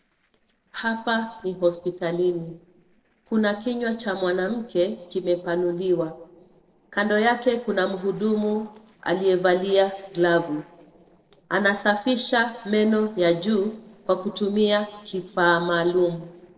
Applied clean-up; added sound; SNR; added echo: neural separator model SepFormer DNS4.